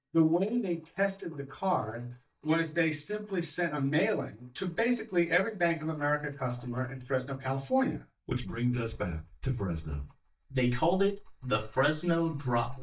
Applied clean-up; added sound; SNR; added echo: neural mask model DeepFilterNet 3.